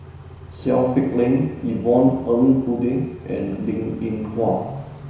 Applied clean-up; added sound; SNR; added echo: none; Idling / Accelerating, revving, vroom / Car; 17 dB; reverberation time 1.0 s.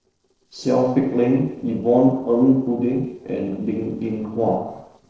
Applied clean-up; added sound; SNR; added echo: neural separator model SepFormer DNS4.